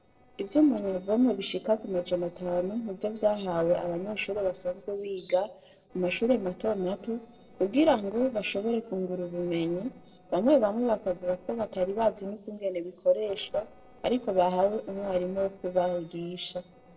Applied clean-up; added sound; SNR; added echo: neural separator model SepFormer DNS4.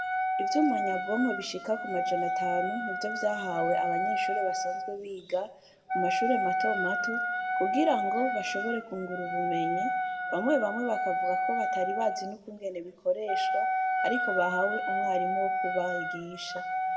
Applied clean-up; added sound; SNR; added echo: none; Wind instrument, woodwind instrument; -2 dB; reverberation time 2.1 s.